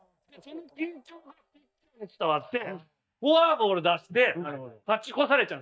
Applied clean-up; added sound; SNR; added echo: neural mask model DeepFilterNet 3.